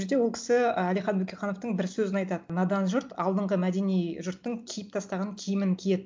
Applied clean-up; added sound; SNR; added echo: none; none; none; none.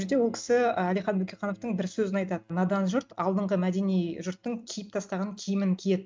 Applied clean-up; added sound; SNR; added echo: neural mask model RNNoise.